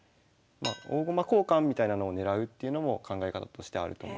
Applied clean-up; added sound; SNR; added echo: none; Dishes, pots, and pans; 18 dB; none.